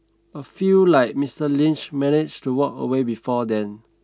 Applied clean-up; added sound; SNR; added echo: none; none; none; none.